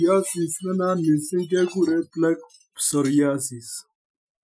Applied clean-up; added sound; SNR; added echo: classical method Wiener filter.